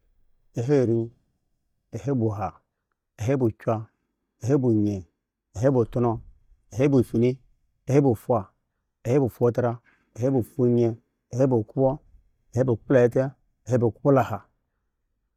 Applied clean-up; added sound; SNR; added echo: neural mask model DeepFilterNet 3.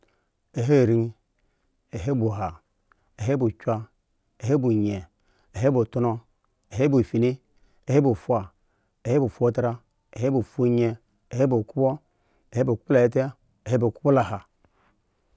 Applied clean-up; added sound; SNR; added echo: none; none; none; none.